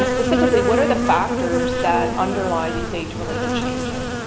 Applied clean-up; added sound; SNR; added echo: none; Insect; -1 dB; none.